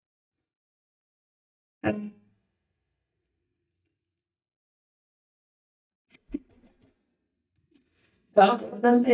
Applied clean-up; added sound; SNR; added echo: neural mask model DeepFilterNet 3.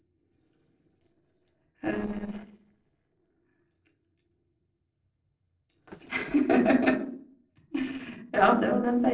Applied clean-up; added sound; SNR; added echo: neural separator model SepFormer DNS4.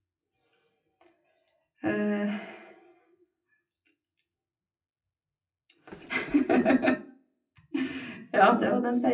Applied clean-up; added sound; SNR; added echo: classical method WPE with log-MMSE.